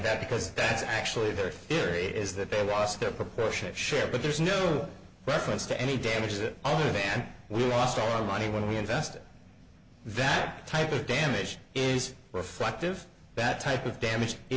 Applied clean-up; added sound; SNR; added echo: none; none; none; none.